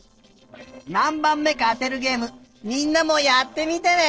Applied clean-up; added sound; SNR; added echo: neural separator model SepFormer DNS4.